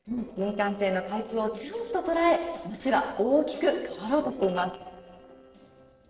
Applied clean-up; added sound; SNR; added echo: neural separator model SepFormer DNS4.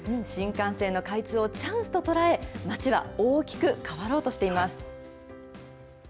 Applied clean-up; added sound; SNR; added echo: none; none; none; none.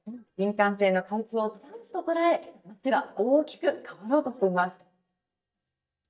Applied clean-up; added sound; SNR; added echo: neural mask model DeepFilterNet 3.